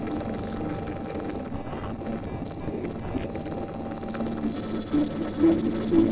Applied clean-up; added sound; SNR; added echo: neural separator model SepFormer DNS4.